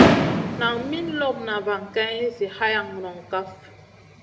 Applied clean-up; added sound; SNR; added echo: none; Fireworks; -2 dB; reverberation time 0.8 s.